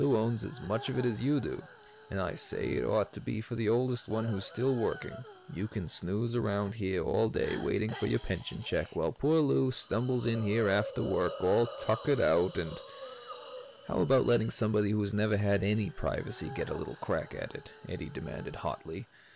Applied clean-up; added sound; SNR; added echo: none; Hiss; 16 dB; none.